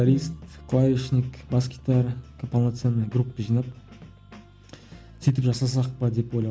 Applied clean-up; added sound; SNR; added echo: none; none; none; none.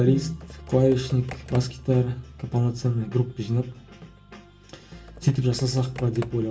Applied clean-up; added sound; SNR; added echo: none; Computer keyboard; 18 dB; reverberation time 0.2 s.